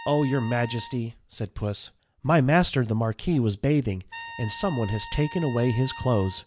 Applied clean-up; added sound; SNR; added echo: none; Trumpet; 17 dB; none.